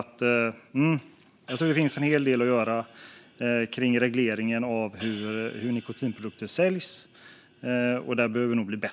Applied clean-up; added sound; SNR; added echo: none; Hi-hat; 18 dB; none.